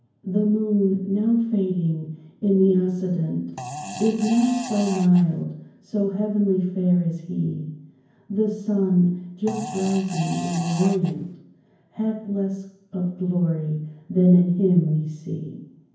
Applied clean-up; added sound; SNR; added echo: none; Fart; 11 dB; reverberation time 0.9 s.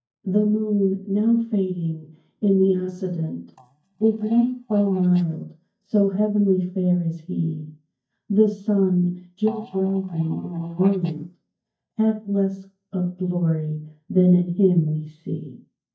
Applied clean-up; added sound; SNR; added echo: neural mask model DeepFilterNet 3.